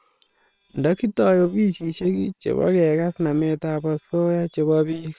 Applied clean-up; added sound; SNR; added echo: neural separator model SepFormer WHAM!.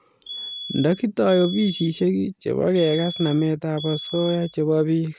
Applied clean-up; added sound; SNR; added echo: none; Alarm; 13 dB; none.